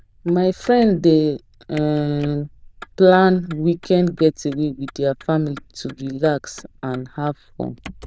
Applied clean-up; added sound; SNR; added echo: neural diffusion model UNIVERSE++.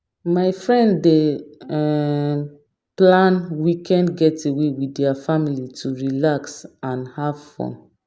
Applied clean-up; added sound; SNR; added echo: none; none; none; none.